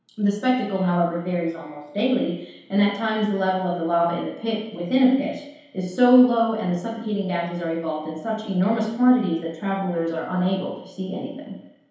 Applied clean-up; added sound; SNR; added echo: none; none; none; reverberation time 2.2 s.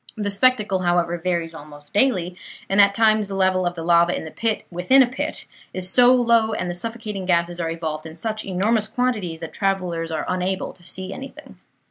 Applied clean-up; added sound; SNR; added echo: none; none; none; none.